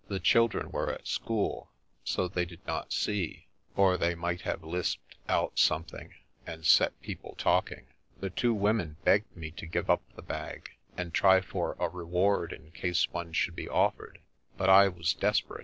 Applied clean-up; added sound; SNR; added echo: none; none; none; none.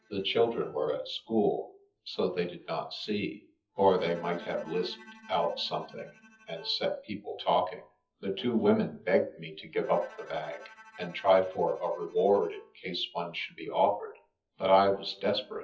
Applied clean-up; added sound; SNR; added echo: classical method WPE with log-MMSE.